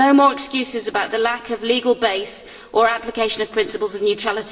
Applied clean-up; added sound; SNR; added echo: none; none; none; reverberation time 2.3 s.